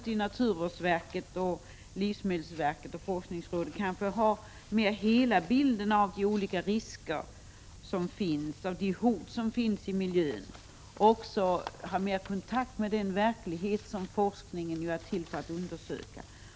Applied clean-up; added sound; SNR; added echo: none; none; none; none.